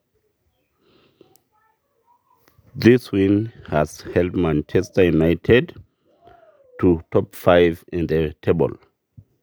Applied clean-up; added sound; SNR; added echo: none; none; none; none.